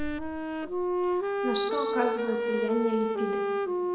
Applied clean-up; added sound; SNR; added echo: none; Wind instrument, woodwind instrument; -4 dB; reverberation time 1.8 s.